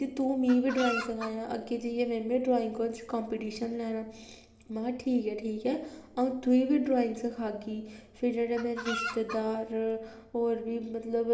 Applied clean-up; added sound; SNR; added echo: none; Chicken, rooster; 8 dB; reverberation time 1.6 s.